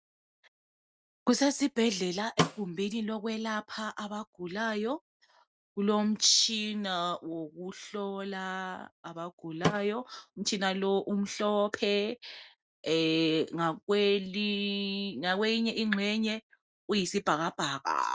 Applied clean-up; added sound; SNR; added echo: neural mask model RNNoise.